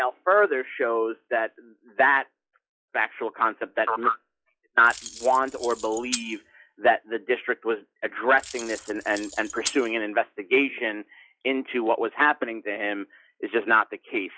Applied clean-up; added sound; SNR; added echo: classical method log-MMSE.